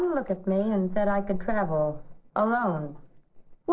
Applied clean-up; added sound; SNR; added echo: neural separator model SepFormer DNS4.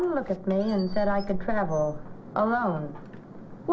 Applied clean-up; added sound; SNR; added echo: none; Squeak; 8 dB; none.